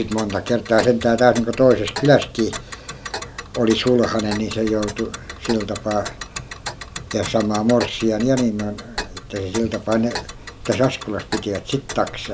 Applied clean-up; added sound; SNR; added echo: none; Tick; 12 dB; none.